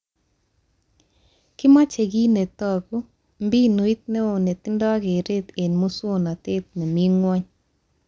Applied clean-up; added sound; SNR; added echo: none; none; none; none.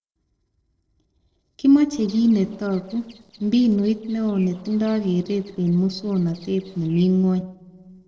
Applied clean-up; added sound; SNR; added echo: neural separator model SepFormer DNS4.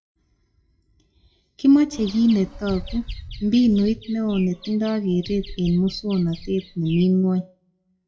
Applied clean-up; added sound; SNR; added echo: classical method WPE with log-MMSE.